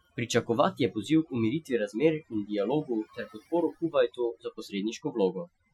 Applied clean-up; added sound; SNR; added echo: classical method Wiener filter.